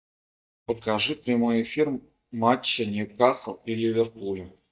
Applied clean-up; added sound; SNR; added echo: neural mask model DeepFilterNet 3.